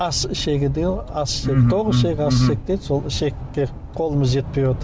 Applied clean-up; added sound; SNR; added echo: none; none; none; none.